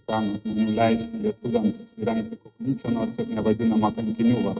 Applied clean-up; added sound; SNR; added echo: neural mask model RNNoise.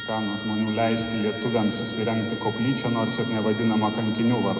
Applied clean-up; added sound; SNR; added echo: none; Trumpet; 12 dB; none.